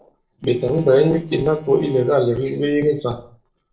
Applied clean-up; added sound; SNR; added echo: neural separator model SepFormer DNS4.